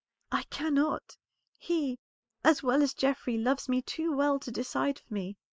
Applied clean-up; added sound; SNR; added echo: neural mask model Resemble Enhance denoiser.